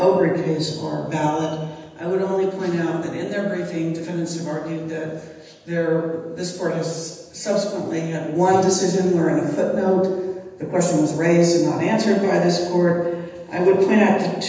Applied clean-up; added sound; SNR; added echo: none; none; none; reverberation time 1.1 s.